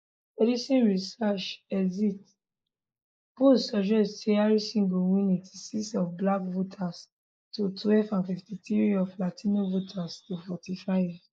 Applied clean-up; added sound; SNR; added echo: neural mask model Resemble Enhance denoiser.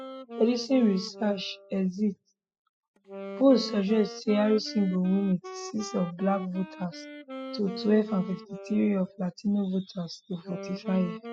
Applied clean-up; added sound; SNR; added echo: classical method spectral subtraction.